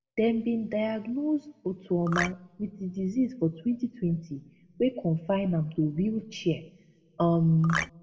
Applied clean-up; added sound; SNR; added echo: none; Marimba, xylophone; 2 dB; reverberation time 0.7 s.